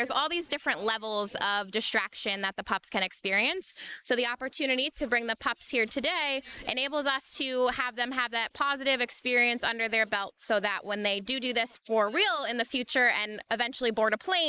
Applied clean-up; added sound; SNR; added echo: neural mask model Resemble Enhance denoiser.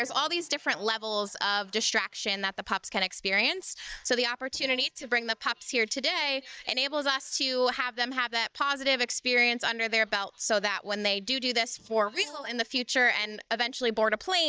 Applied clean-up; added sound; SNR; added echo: neural mask model DeepFilterNet 3.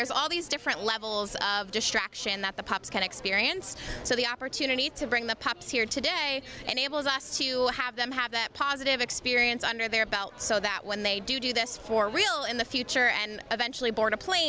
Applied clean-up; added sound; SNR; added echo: none; none; none; none.